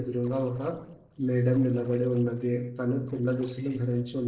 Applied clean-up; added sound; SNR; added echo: neural separator model SepFormer DNS4.